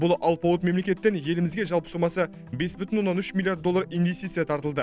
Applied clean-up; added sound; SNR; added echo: none; none; none; none.